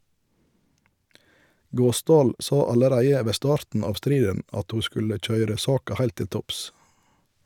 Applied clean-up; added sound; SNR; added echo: none; none; none; none.